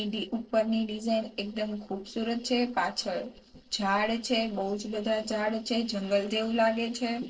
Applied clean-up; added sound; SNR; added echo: neural separator model SepFormer DNS4.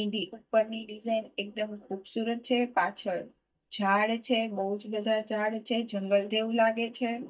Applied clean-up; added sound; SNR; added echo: neural mask model DeepFilterNet 3.